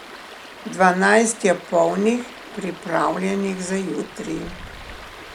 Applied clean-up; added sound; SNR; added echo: none; Stream; 16 dB; none.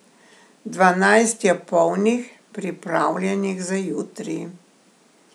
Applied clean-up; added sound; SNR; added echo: none; none; none; none.